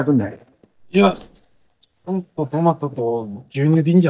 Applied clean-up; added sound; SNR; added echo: neural mask model DeepFilterNet 3.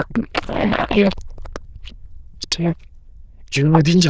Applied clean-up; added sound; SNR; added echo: neural diffusion model UNIVERSE++.